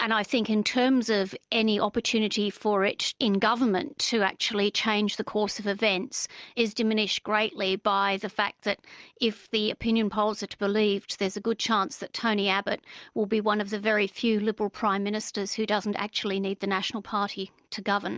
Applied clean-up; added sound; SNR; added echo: none; none; none; none.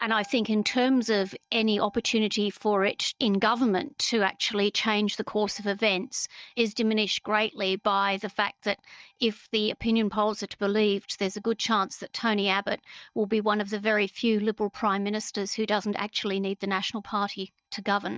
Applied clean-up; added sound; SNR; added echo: neural mask model DeepFilterNet 3.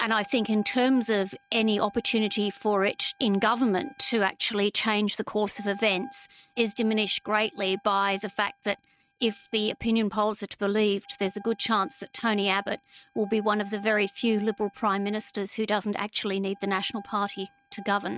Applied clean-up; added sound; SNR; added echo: neural mask model RNNoise.